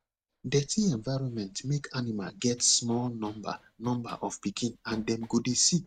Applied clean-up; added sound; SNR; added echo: neural mask model RNNoise.